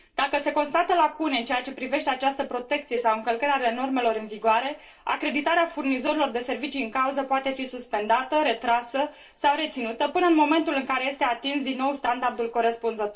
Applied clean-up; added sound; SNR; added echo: neural separator model SepFormer DNS4.